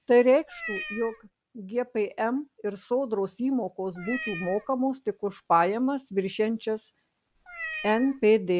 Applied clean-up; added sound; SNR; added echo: none; Meow; 12 dB; none.